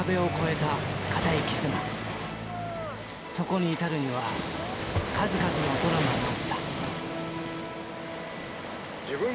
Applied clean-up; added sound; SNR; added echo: none; Waves, surf; 2 dB; none.